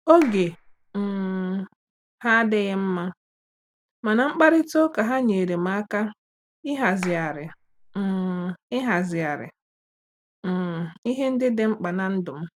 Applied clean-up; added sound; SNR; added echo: none; Clapping; 17 dB; none.